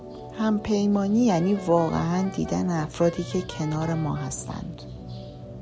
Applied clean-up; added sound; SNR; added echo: none; Organ + Wind instrument, woodwind instrument; 13 dB; none.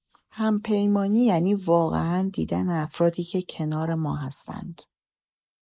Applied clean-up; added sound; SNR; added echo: neural mask model Resemble Enhance denoiser.